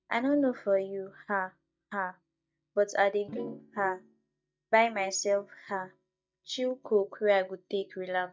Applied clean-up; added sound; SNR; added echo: neural mask model DeepFilterNet 3.